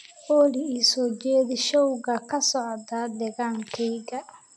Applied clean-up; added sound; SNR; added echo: none; none; none; none.